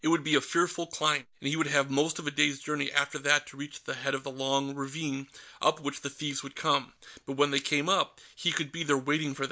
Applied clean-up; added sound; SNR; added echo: none; none; none; none.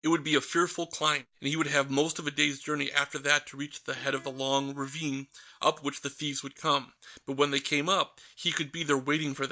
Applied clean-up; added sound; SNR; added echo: neural mask model DeepFilterNet 3.